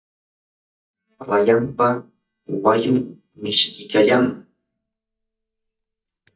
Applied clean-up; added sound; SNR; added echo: neural mask model DeepFilterNet 3.